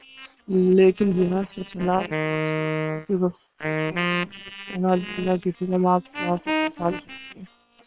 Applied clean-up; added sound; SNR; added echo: neural separator model SepFormer WHAM!.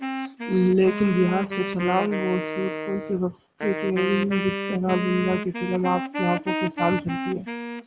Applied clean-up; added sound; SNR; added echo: none; Wind instrument, woodwind instrument; 5 dB; none.